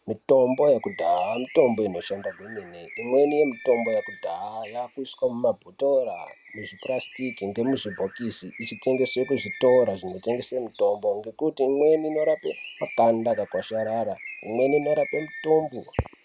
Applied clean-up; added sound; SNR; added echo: none; Bird; 18 dB; none.